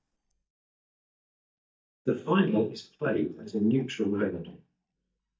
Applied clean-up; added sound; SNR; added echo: neural mask model DeepFilterNet 3.